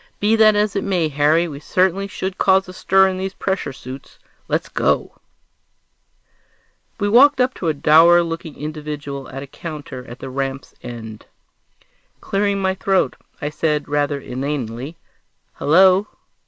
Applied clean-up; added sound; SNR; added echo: none; none; none; none.